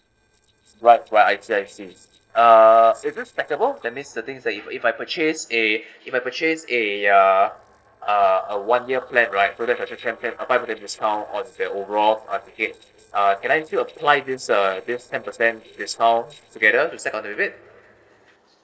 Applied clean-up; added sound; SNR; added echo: neural separator model SepFormer DNS4.